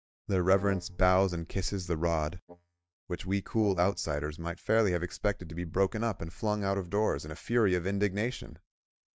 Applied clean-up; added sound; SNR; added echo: neural mask model DeepFilterNet 3.